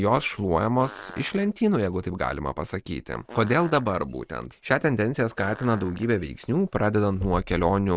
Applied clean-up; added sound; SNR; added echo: neural mask model RNNoise.